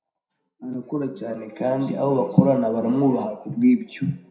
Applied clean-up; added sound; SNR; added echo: none; none; none; reverberation time 0.5 s.